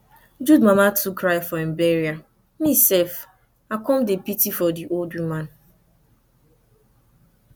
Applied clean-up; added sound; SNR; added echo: none; none; none; none.